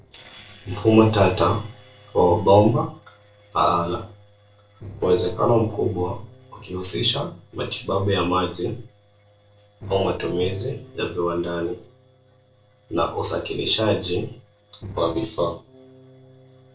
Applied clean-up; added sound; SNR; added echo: neural separator model SepFormer DNS4.